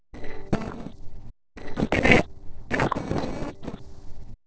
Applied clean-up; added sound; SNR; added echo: neural separator model SepFormer DNS4.